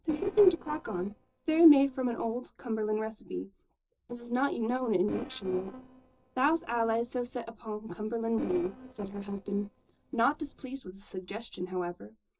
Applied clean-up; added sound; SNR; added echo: neural separator model SepFormer DNS4.